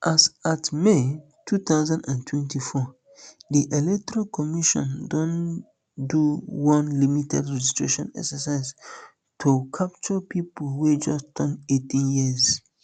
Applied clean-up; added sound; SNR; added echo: none; none; none; none.